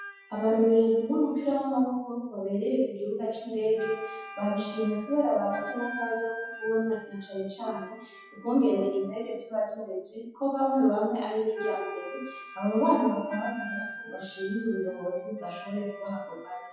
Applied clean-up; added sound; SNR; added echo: classical method WPE with log-MMSE.